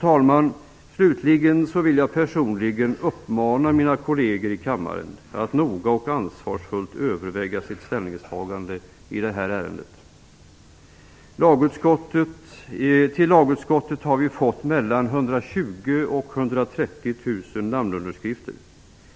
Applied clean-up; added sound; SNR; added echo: none; none; none; none.